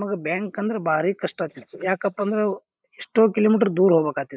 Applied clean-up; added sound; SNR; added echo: neural mask model Resemble Enhance denoiser.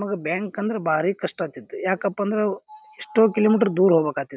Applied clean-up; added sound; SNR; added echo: none; none; none; none.